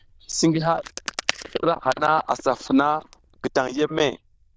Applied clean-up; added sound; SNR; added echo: neural diffusion model UNIVERSE++.